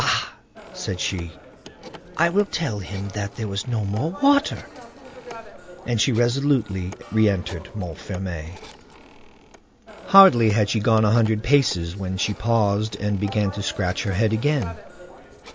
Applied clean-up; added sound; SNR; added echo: none; Telephone; 18 dB; none.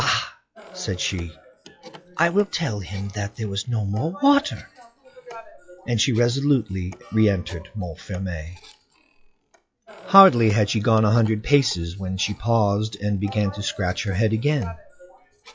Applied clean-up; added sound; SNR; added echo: classical method log-MMSE.